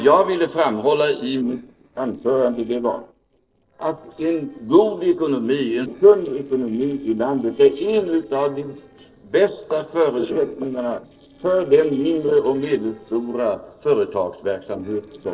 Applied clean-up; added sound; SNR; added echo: neural separator model SepFormer DNS4.